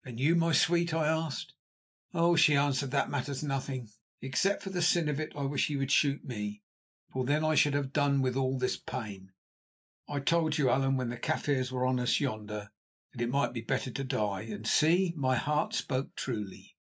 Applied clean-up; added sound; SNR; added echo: neural mask model Resemble Enhance denoiser.